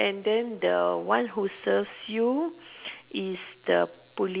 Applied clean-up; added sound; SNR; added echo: none; none; none; none.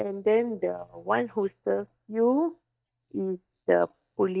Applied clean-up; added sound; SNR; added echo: neural mask model DeepFilterNet 3.